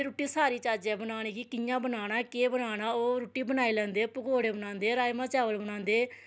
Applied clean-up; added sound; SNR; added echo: none; none; none; none.